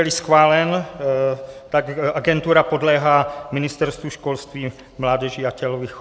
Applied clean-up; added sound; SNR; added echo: none; none; none; none.